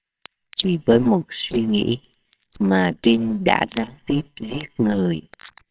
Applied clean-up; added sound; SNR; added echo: neural separator model SepFormer WHAMR!.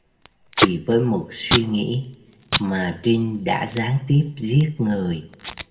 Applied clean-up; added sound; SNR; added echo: none; Packing tape, duct tape; 6 dB; reverberation time 0.7 s.